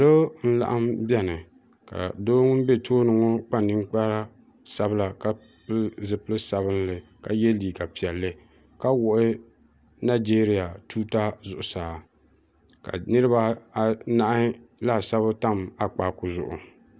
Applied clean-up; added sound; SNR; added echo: none; none; none; none.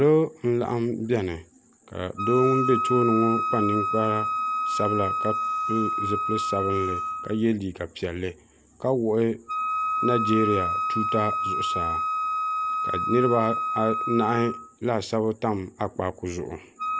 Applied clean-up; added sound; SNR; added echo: none; Wind instrument, woodwind instrument; 2 dB; none.